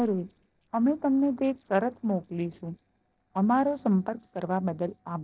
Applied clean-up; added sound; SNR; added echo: neural separator model SepFormer DNS4.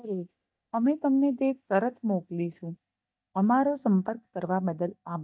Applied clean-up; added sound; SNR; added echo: neural mask model DeepFilterNet 3.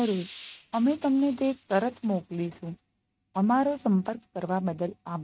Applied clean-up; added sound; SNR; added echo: neural mask model RNNoise.